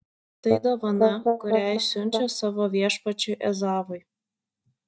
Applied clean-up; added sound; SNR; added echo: neural mask model DeepFilterNet 3.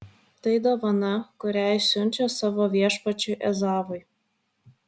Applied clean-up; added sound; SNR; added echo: none; none; none; none.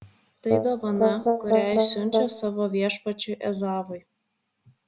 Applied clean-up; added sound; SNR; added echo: none; Brass instrument; -4 dB; none.